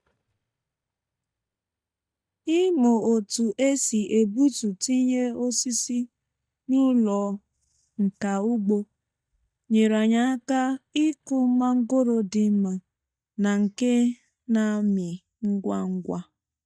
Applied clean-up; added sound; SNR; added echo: neural mask model DeepFilterNet 3.